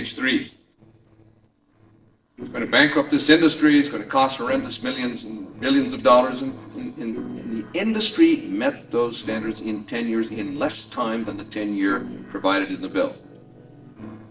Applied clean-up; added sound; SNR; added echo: neural separator model SepFormer DNS4.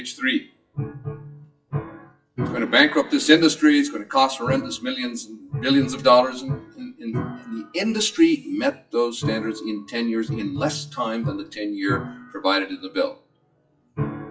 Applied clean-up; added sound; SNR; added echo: classical method WPE with log-MMSE.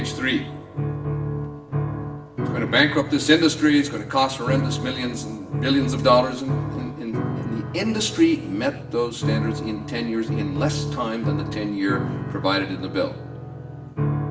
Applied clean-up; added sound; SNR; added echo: none; Piano; 4 dB; reverberation time 0.7 s.